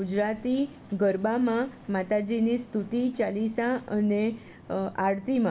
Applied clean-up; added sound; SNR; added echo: none; none; none; none.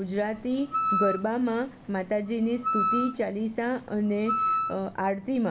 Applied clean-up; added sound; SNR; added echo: none; Wind instrument, woodwind instrument; 3 dB; none.